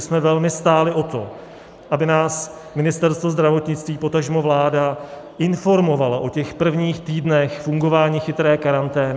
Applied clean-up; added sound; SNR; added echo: none; none; none; none.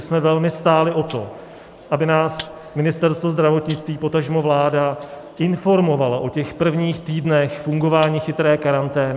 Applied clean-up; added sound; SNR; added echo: none; Rattle (instrument); 18 dB; none.